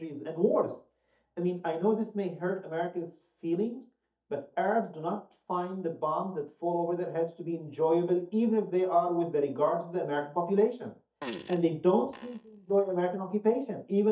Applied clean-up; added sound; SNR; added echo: neural mask model DeepFilterNet 3.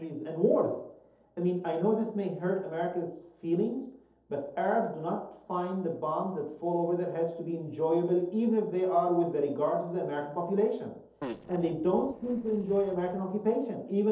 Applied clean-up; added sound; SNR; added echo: neural separator model SepFormer DNS4.